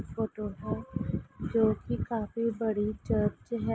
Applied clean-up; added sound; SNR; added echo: none; none; none; none.